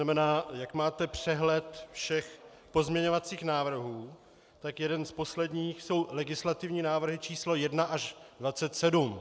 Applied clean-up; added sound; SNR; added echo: none; none; none; none.